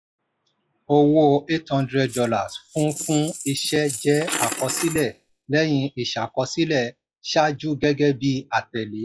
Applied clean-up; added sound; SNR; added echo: classical method log-MMSE.